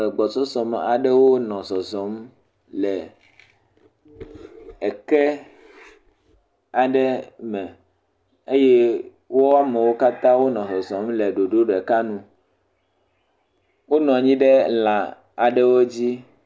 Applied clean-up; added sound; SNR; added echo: none; none; none; none.